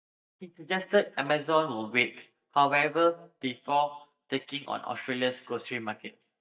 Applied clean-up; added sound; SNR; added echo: neural mask model DeepFilterNet 3.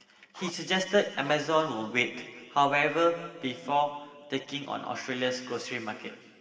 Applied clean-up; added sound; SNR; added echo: none; Zipper (clothing); 17 dB; reverberation time 2.0 s.